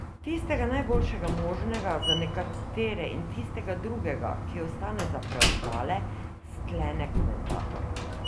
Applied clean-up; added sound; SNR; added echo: none; Slam; -3 dB; none.